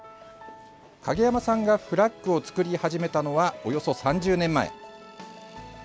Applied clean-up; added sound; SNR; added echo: none; none; none; none.